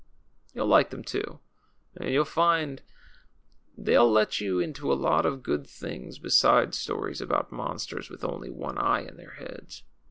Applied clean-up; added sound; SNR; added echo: none; none; none; none.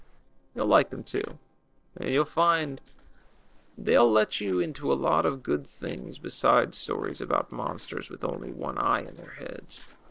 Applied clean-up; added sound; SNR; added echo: neural separator model SepFormer DNS4.